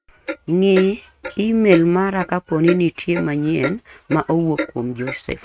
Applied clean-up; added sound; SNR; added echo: neural mask model RNNoise.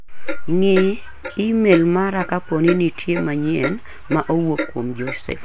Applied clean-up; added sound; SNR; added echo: none; Clock; 12 dB; none.